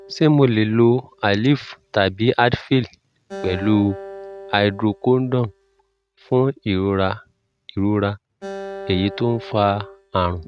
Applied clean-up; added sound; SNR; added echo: neural mask model RNNoise.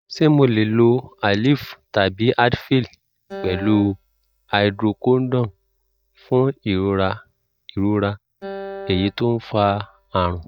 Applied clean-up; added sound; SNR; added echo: neural mask model DeepFilterNet 3.